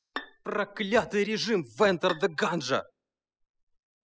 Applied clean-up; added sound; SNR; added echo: classical method spectral subtraction.